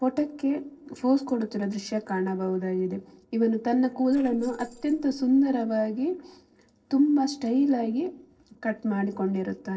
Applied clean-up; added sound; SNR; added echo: neural separator model SepFormer DNS4.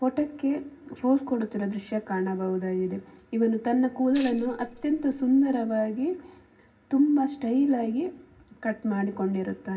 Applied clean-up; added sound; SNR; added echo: none; Tambourine; 4 dB; reverberation time 0.4 s.